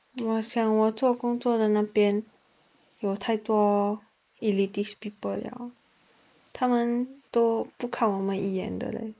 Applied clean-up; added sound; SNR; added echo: neural mask model Resemble Enhance denoiser.